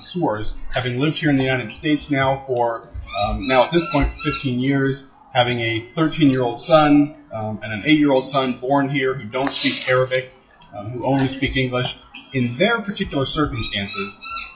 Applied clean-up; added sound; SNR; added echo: classical method WPE with log-MMSE.